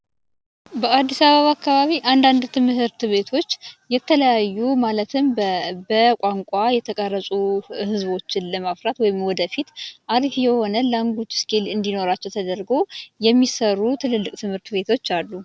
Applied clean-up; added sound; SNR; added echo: none; none; none; none.